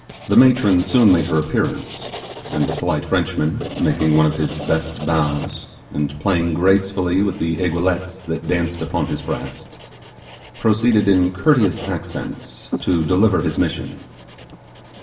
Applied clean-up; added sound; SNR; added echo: none; Writing; 15 dB; reverberation time 0.8 s.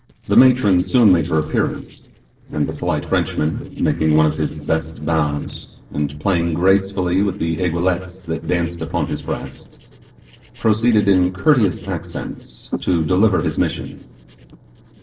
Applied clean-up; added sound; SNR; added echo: neural separator model SepFormer DNS4.